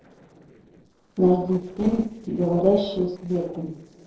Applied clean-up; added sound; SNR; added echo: neural separator model SepFormer DNS4.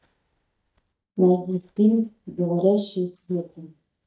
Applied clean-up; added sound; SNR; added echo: neural mask model DeepFilterNet 3.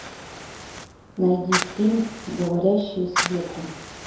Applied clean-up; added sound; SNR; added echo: none; Fire; 7 dB; reverberation time 2.6 s.